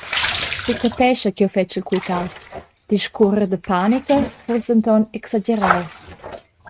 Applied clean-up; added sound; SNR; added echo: neural mask model RNNoise.